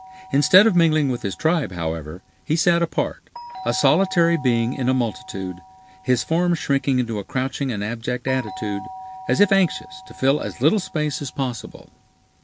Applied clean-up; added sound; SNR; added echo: none; Doorbell; 18 dB; none.